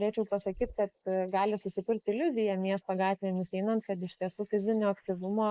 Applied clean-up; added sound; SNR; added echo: neural mask model Resemble Enhance denoiser.